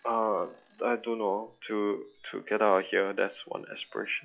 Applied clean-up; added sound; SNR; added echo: classical method log-MMSE.